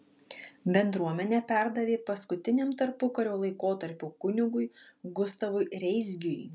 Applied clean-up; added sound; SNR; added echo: none; none; none; none.